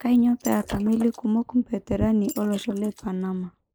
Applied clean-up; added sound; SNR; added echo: neural mask model Resemble Enhance denoiser.